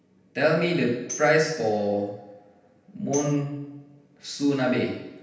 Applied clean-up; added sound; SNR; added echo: none; Tambourine; 16 dB; reverberation time 0.9 s.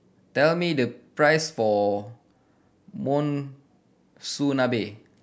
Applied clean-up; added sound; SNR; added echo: none; none; none; none.